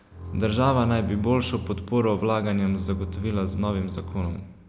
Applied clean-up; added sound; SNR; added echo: none; Bowed string instrument; 10 dB; none.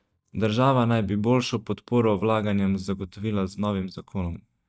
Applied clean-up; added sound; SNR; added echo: neural mask model DeepFilterNet 3.